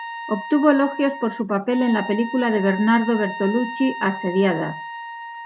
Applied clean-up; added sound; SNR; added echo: none; Trumpet; 11 dB; none.